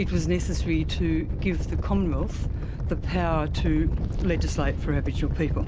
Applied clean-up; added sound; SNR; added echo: none; Animal; -2 dB; none.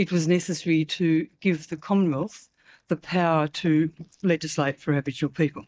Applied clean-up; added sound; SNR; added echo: neural mask model DeepFilterNet 3.